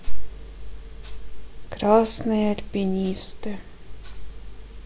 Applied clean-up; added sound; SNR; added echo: none; none; none; none.